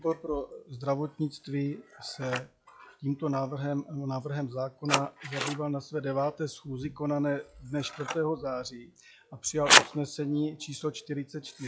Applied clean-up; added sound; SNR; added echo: classical method log-MMSE.